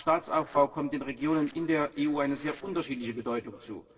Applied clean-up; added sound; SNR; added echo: neural separator model SepFormer DNS4.